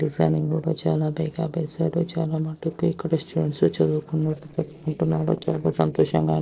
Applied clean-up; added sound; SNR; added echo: neural separator model SepFormer DNS4.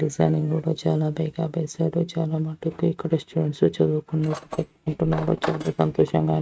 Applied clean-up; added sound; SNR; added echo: neural mask model RNNoise.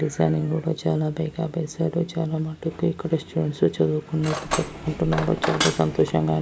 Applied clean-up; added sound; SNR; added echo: none; Cutlery, silverware; 6 dB; none.